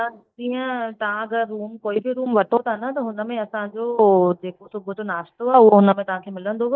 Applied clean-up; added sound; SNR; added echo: neural mask model DeepFilterNet 3.